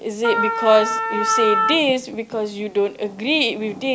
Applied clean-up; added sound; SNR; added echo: none; Wind instrument, woodwind instrument; 1 dB; none.